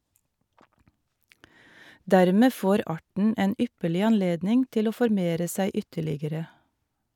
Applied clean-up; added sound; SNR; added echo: none; none; none; none.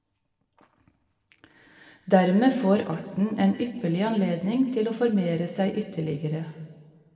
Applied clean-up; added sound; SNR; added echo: none; none; none; reverberation time 1.5 s.